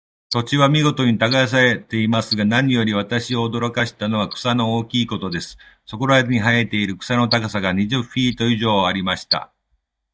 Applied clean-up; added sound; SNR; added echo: neural mask model DeepFilterNet 3.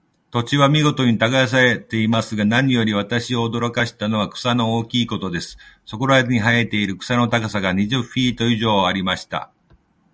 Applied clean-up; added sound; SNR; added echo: none; none; none; none.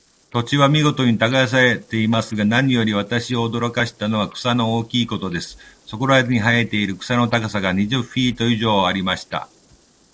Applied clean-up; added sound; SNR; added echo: neural separator model SepFormer DNS4.